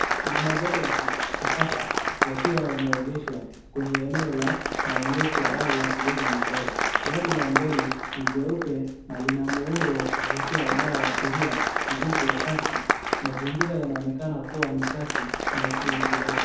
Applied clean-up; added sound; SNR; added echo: none; Applause; -2 dB; reverberation time 0.9 s.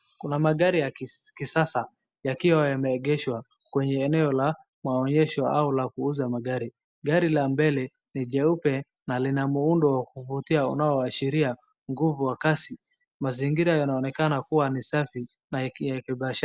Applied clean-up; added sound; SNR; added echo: none; none; none; none.